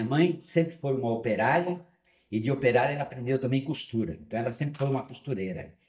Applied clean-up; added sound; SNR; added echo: neural mask model DeepFilterNet 3.